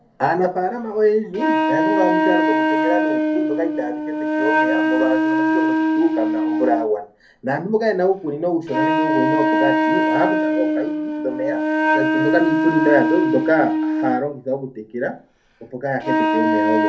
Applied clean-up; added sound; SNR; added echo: none; Wind instrument, woodwind instrument; -3 dB; reverberation time 0.3 s.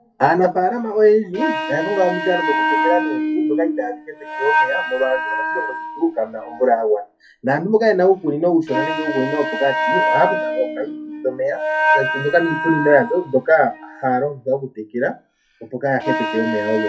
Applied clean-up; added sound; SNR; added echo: classical method WPE with log-MMSE.